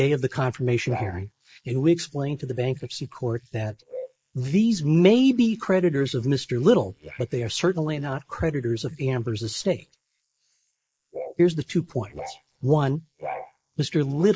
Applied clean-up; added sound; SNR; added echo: neural mask model Resemble Enhance denoiser.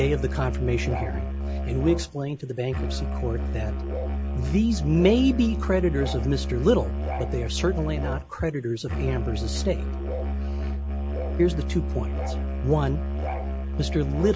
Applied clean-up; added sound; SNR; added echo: none; Musical instrument; 1 dB; none.